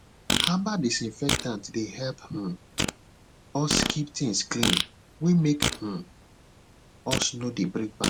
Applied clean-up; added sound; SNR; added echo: none; Fart; 3 dB; none.